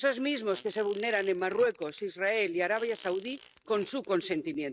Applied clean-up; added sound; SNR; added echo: neural mask model RNNoise.